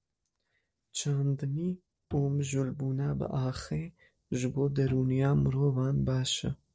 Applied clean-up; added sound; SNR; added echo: neural separator model SepFormer DNS4.